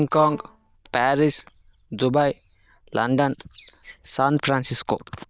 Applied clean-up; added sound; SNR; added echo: neural diffusion model UNIVERSE++.